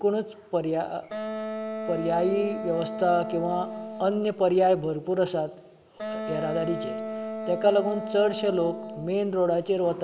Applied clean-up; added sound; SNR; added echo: none; Wind instrument, woodwind instrument; 8 dB; none.